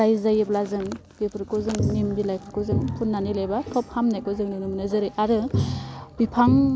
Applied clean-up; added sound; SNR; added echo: none; none; none; none.